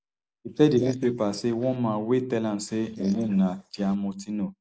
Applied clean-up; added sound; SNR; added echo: neural mask model Resemble Enhance denoiser.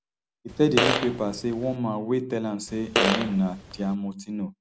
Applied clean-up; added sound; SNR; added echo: none; Fart; 1 dB; none.